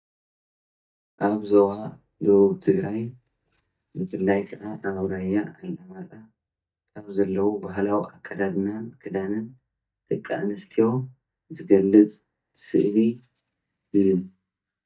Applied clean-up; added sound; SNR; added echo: neural mask model DeepFilterNet 3.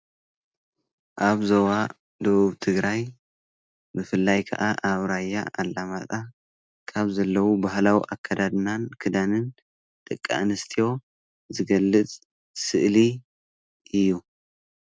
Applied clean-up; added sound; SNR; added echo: none; none; none; none.